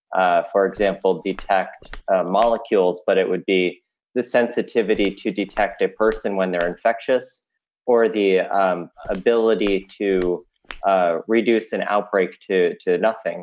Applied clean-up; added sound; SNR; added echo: none; Walk, footsteps; 20 dB; none.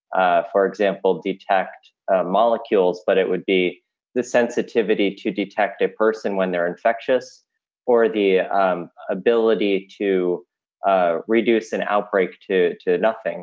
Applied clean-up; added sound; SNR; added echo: none; none; none; none.